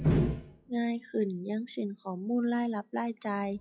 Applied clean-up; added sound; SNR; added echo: classical method WPE with log-MMSE.